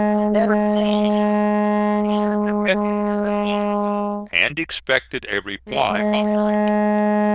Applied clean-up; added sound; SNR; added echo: neural diffusion model UNIVERSE++.